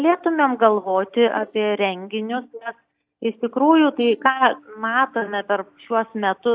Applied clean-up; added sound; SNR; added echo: neural mask model DeepFilterNet 3.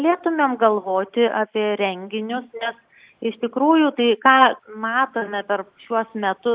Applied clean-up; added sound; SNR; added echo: neural mask model Resemble Enhance denoiser.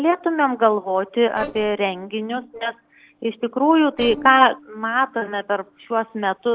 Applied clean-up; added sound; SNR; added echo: neural separator model SepFormer DNS4.